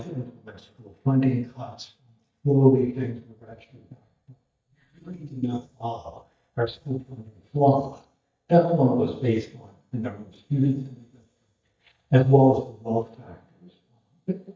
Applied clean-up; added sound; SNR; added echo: neural mask model DeepFilterNet 3.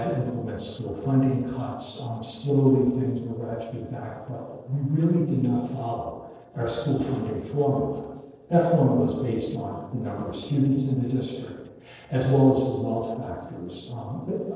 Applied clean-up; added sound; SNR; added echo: neural separator model SepFormer DNS4.